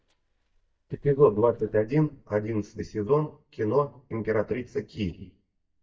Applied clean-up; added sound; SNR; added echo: neural mask model DeepFilterNet 3.